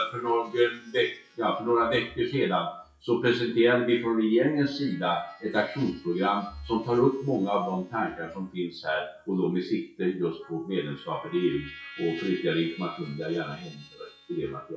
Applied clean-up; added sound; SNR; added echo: classical method WPE with log-MMSE.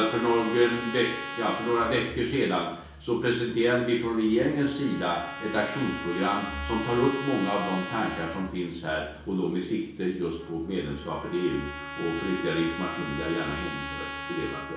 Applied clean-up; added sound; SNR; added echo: none; Trumpet; 11 dB; reverberation time 0.6 s.